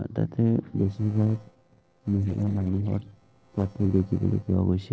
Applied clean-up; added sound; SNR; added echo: neural separator model SepFormer DNS4.